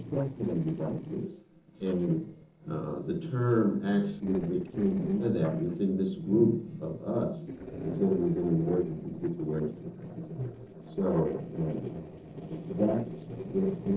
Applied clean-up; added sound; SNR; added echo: neural separator model SepFormer DNS4.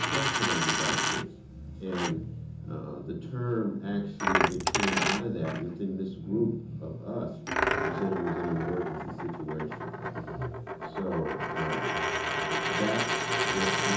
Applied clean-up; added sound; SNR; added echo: none; Coin (dropping); -1 dB; reverberation time 0.6 s.